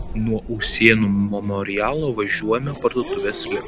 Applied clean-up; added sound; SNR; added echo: none; Race car, auto racing / Accelerating, revving, vroom; 11 dB; none.